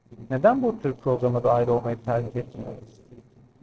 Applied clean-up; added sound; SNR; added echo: neural separator model SepFormer DNS4.